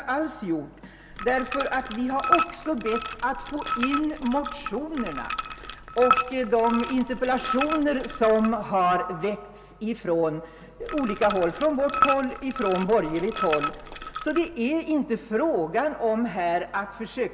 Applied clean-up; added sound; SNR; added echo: none; Liquid; 5 dB; reverberation time 1.0 s.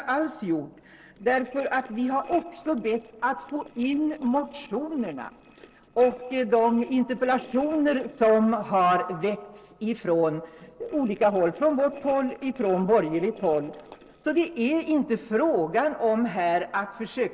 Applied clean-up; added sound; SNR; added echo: neural separator model SepFormer DNS4.